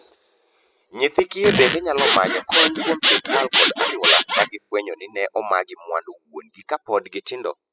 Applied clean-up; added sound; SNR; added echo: classical method spectral subtraction.